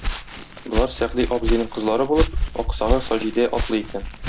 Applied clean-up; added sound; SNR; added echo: none; Walk, footsteps; 1 dB; none.